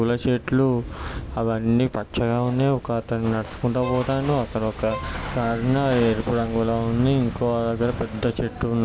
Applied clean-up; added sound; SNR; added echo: none; Bowed string instrument; 16 dB; none.